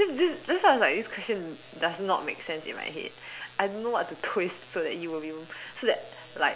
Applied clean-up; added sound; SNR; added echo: none; none; none; none.